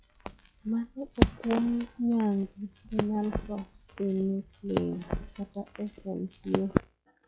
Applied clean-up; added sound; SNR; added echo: classical method log-MMSE.